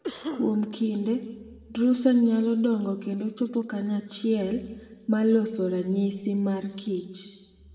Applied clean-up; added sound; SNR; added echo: none; Cough; 12 dB; reverberation time 1.2 s.